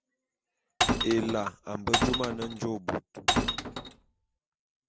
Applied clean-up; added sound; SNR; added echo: none; Glass; -3 dB; none.